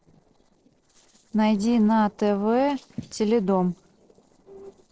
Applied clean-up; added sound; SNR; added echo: neural separator model SepFormer DNS4.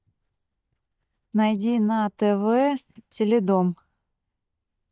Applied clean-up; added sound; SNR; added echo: neural mask model DeepFilterNet 3.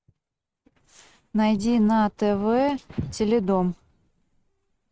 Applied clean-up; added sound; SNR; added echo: neural mask model RNNoise.